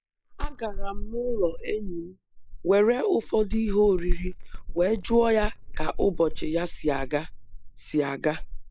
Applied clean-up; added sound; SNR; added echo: neural mask model Resemble Enhance denoiser.